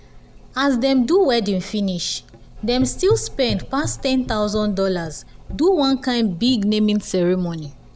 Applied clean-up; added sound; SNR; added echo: none; Gurgling / Engine; 14 dB; none.